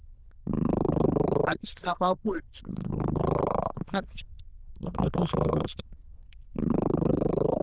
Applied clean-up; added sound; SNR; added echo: neural diffusion model UNIVERSE++.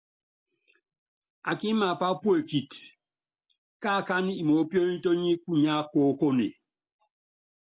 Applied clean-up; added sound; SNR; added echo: none; none; none; none.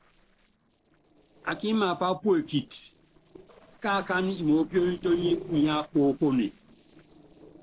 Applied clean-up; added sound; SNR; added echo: neural separator model SepFormer DNS4.